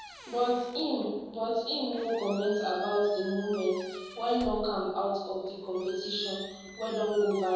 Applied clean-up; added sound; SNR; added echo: none; Squeak; 16 dB; reverberation time 1.3 s.